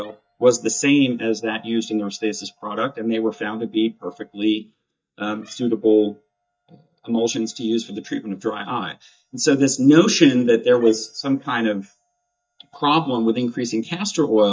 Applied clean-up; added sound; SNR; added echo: neural mask model DeepFilterNet 3.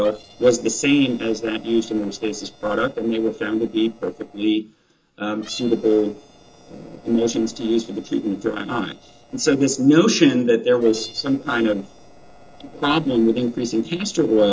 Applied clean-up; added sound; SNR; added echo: neural separator model SepFormer DNS4.